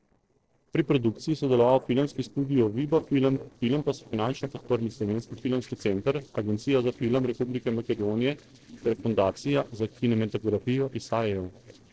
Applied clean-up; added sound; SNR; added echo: neural separator model SepFormer DNS4.